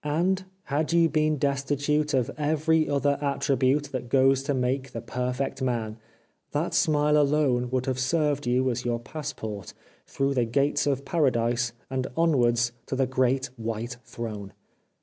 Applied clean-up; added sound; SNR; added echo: none; none; none; none.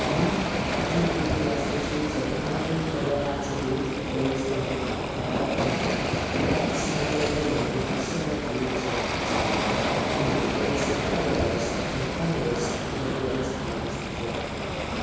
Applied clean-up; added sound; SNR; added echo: none; Waves, surf; -3 dB; reverberation time 1.2 s.